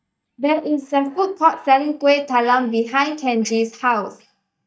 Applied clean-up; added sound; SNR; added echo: neural mask model DeepFilterNet 3.